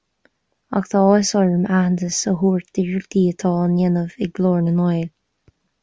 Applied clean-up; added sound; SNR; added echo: none; none; none; none.